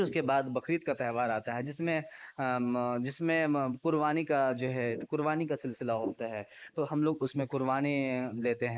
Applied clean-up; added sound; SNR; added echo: neural mask model Resemble Enhance denoiser.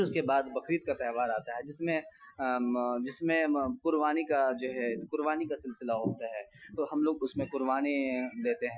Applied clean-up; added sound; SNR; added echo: classical method Wiener filter.